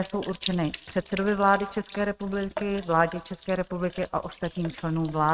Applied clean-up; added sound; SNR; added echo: neural mask model RNNoise.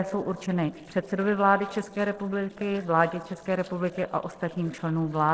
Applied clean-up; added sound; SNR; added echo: neural separator model SepFormer DNS4.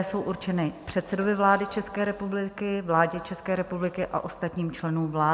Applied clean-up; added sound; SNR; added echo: none; none; none; none.